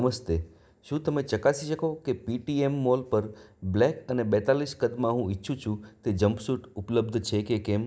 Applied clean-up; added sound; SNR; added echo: none; none; none; none.